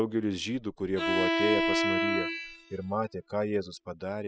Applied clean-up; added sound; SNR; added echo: classical method spectral subtraction.